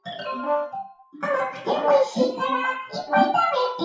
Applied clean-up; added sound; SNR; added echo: classical method WPE with log-MMSE.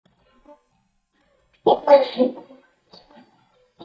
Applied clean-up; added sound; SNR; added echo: neural mask model DeepFilterNet 3.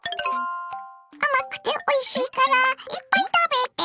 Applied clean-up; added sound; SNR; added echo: none; none; none; none.